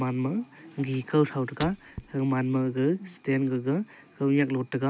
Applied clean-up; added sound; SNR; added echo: none; Shatter; 12 dB; none.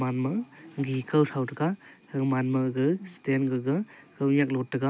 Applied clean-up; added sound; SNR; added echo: none; none; none; none.